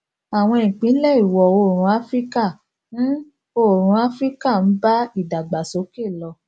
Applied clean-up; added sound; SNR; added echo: none; none; none; none.